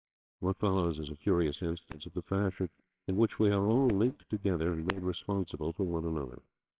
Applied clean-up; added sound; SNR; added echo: neural separator model SepFormer WHAMR!.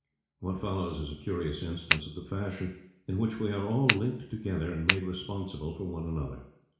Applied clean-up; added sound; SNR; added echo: none; Finger snapping; -4 dB; reverberation time 0.7 s.